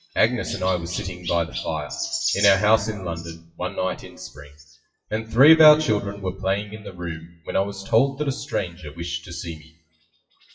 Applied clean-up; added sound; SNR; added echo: classical method WPE with log-MMSE.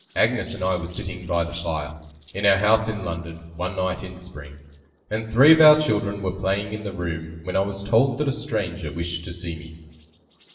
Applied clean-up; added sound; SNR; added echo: neural separator model SepFormer DNS4.